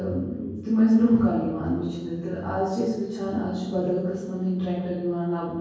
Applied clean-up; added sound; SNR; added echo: none; none; none; reverberation time 1.3 s.